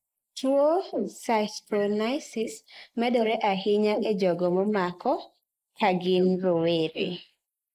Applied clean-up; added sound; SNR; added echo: neural mask model Resemble Enhance denoiser.